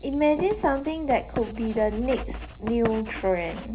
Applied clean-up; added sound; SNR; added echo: none; Writing; 11 dB; reverberation time 0.4 s.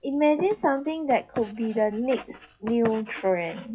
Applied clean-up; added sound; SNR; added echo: classical method WPE with log-MMSE.